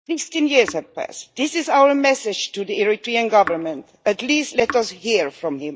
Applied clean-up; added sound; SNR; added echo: neural mask model DeepFilterNet 3.